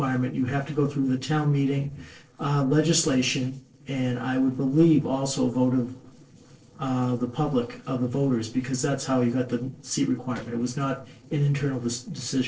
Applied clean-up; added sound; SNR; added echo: neural separator model SepFormer DNS4.